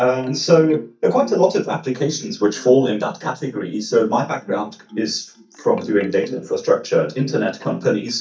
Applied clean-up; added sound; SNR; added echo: neural mask model DeepFilterNet 3.